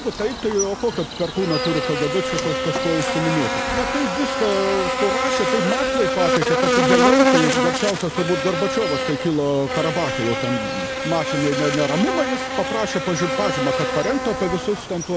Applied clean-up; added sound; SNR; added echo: none; Buzz; -1 dB; none.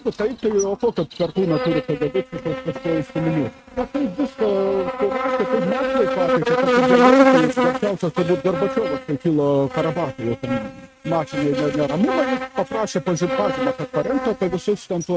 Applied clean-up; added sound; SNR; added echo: neural mask model RNNoise.